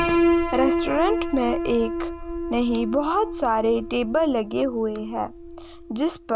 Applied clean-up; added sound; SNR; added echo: none; Piano; 3 dB; none.